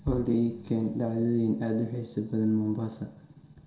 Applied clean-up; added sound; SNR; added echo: none; Bass drum; 15 dB; reverberation time 0.5 s.